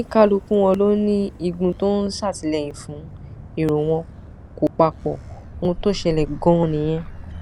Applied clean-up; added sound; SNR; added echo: none; Motor vehicle (road); 15 dB; none.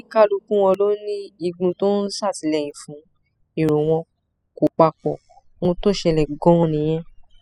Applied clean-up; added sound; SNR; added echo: classical method spectral subtraction.